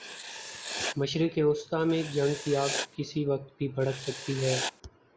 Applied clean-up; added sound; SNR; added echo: none; Writing; 9 dB; none.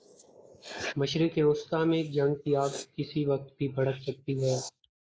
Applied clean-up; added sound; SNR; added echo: neural mask model Resemble Enhance denoiser.